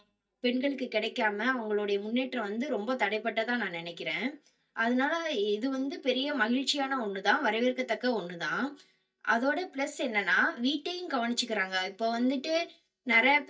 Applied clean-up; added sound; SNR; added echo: neural mask model DeepFilterNet 3.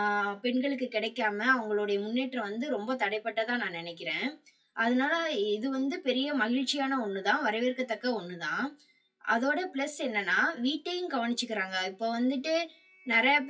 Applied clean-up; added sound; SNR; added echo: classical method WPE with log-MMSE.